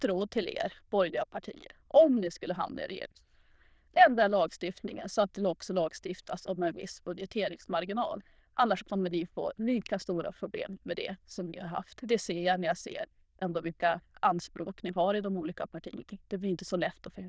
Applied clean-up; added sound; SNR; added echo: neural diffusion model UNIVERSE++.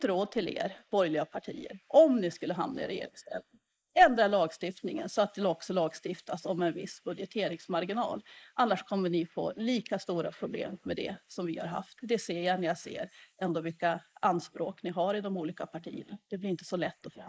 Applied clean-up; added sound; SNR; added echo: neural mask model Resemble Enhance denoiser.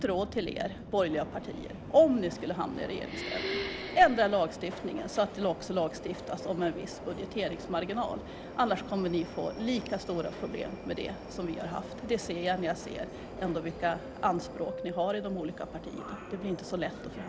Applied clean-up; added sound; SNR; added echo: none; Subway, metro, underground + Breathing; 10 dB; none.